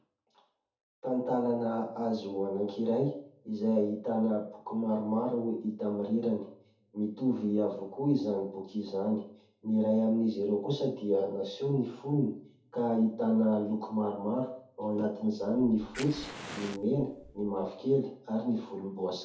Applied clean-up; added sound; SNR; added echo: none; Fire; 15 dB; reverberation time 0.5 s.